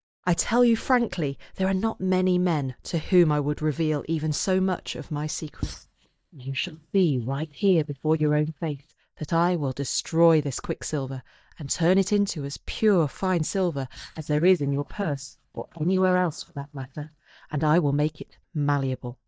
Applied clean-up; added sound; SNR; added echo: neural mask model DeepFilterNet 3.